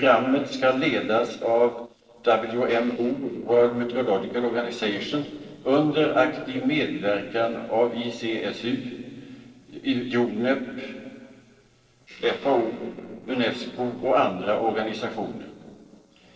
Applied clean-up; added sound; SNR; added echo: neural separator model SepFormer DNS4.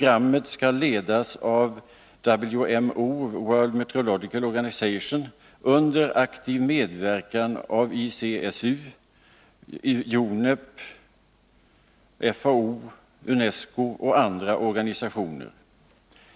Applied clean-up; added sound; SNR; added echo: none; none; none; none.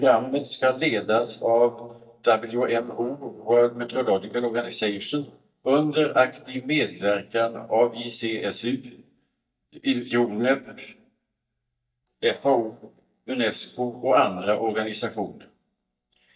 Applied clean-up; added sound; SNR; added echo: neural mask model DeepFilterNet 3.